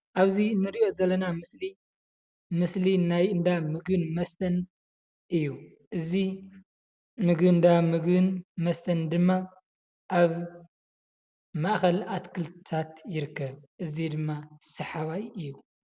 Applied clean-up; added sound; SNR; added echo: none; none; none; none.